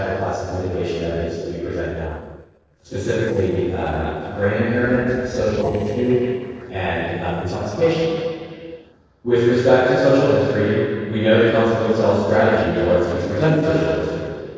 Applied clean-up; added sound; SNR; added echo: neural separator model SepFormer DNS4.